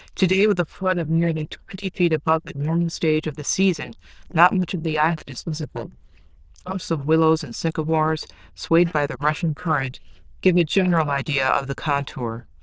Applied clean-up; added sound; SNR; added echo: neural diffusion model UNIVERSE++.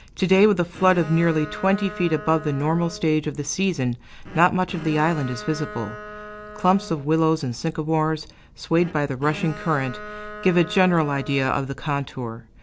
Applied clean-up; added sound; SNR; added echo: none; Bowed string instrument; 16 dB; none.